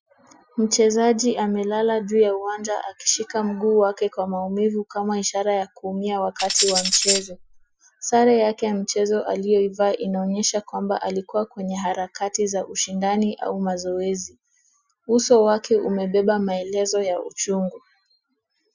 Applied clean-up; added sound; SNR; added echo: classical method Wiener filter.